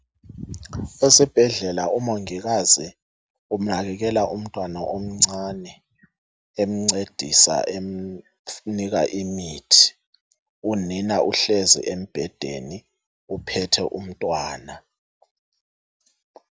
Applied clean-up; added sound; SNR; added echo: none; none; none; none.